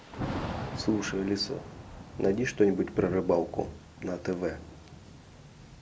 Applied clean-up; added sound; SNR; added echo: none; Thunder / Rain; 10 dB; none.